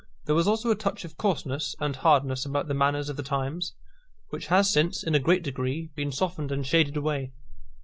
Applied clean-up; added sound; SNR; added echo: none; none; none; none.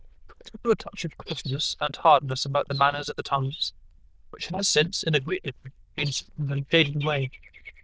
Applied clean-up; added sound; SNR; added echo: neural diffusion model UNIVERSE++.